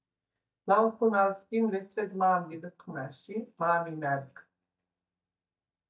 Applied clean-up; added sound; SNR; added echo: neural mask model DeepFilterNet 3.